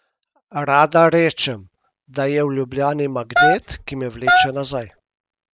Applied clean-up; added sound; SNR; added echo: none; Wind instrument, woodwind instrument; -3 dB; none.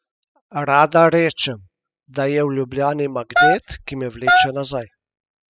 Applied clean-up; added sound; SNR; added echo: classical method spectral subtraction.